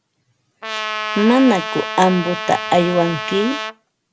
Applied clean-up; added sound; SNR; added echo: none; Trumpet; 7 dB; none.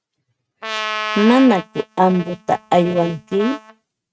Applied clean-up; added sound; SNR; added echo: neural mask model RNNoise.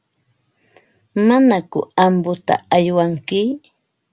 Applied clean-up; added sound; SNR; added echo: none; none; none; none.